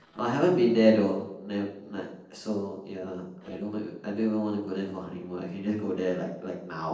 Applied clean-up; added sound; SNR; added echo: neural separator model SepFormer DNS4.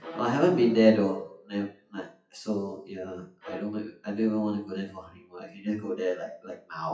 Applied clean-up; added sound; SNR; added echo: classical method WPE with log-MMSE.